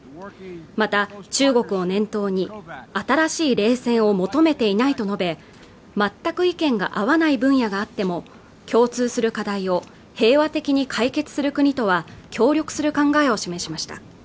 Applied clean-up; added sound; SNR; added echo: none; none; none; none.